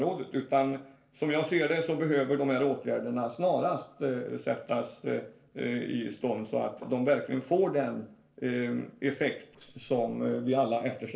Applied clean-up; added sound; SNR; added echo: neural separator model SepFormer DNS4.